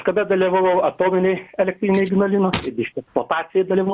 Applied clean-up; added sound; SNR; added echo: none; none; none; none.